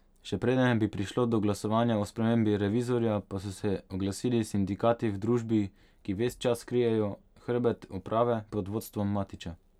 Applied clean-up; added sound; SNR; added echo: none; none; none; none.